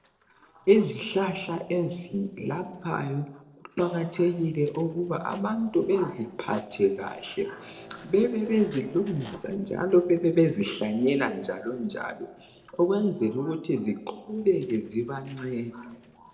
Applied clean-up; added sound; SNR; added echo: neural separator model SepFormer DNS4.